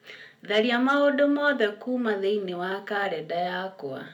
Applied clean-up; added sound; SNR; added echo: none; none; none; reverberation time 0.3 s.